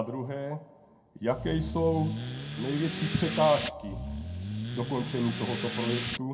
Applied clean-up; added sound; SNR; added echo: none; Accelerating, revving, vroom / Car; 4 dB; reverberation time 0.2 s.